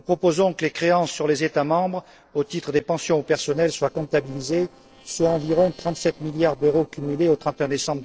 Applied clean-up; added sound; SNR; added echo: neural separator model SepFormer DNS4.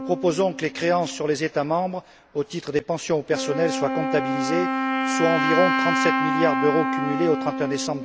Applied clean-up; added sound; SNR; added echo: none; Wind instrument, woodwind instrument; 2 dB; none.